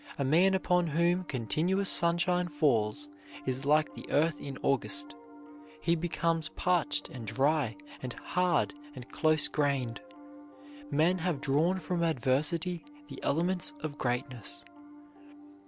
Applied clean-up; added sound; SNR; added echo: none; Piano; 19 dB; none.